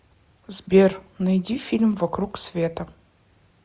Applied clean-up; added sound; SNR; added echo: none; none; none; none.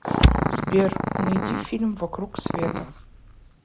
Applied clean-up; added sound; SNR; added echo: none; Growling + Fire; -3 dB; none.